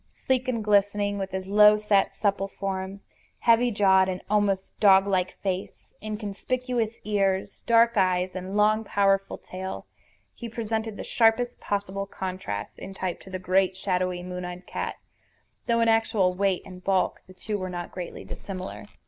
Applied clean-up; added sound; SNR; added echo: none; none; none; none.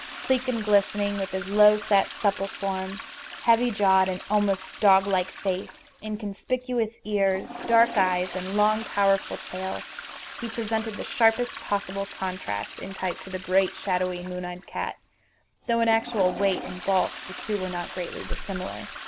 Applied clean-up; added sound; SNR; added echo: none; Toilet flush; 13 dB; none.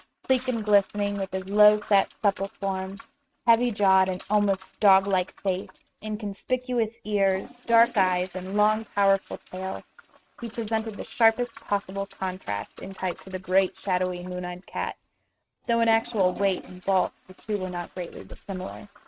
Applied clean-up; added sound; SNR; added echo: neural mask model RNNoise.